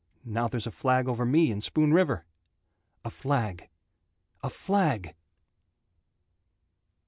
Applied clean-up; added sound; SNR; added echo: none; none; none; none.